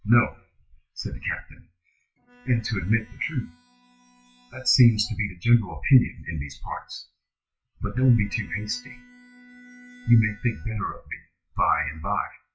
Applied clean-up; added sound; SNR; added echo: classical method WPE with log-MMSE.